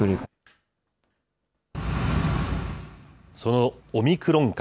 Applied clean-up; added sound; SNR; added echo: none; none; none; none.